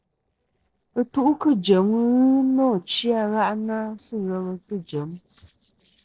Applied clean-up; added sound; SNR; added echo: neural separator model SepFormer DNS4.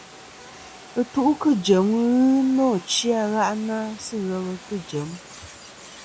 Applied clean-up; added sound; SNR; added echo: none; Water + Printer; 20 dB; none.